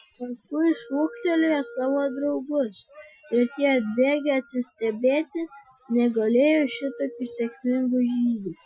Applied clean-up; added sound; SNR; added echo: classical method Wiener filter.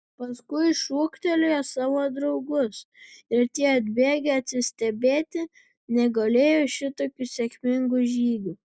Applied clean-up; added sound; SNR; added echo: none; none; none; none.